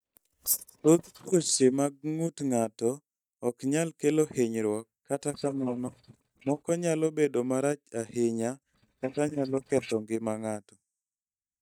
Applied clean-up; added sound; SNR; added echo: neural mask model DeepFilterNet 3.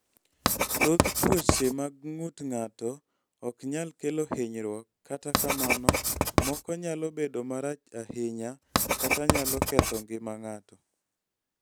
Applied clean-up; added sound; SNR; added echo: none; Writing; -3 dB; none.